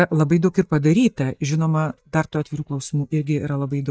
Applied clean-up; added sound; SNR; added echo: neural mask model DeepFilterNet 3.